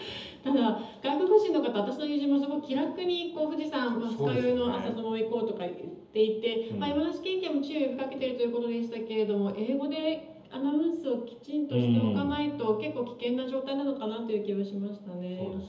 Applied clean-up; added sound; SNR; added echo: none; none; none; reverberation time 0.7 s.